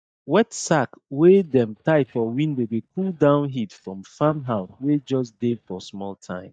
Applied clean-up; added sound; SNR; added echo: neural mask model DeepFilterNet 3.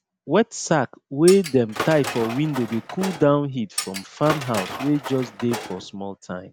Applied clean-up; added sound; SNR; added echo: none; Tools; 10 dB; none.